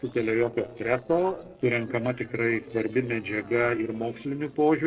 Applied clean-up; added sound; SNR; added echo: neural separator model SepFormer DNS4.